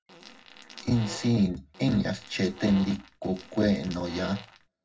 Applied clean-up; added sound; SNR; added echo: none; Fart; 17 dB; reverberation time 0.4 s.